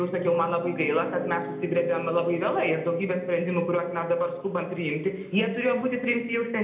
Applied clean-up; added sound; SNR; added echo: none; Piano; 14 dB; reverberation time 0.8 s.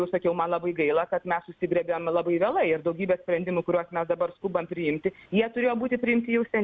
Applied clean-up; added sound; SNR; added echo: none; none; none; none.